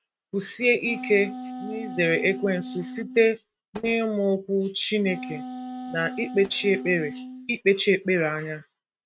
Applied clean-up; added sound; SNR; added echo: neural mask model RNNoise.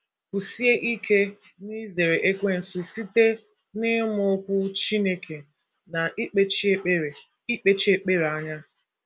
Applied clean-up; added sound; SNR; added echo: none; none; none; none.